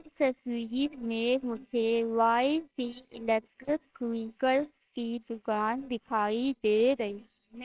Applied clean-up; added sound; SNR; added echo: neural separator model SepFormer WHAMR!.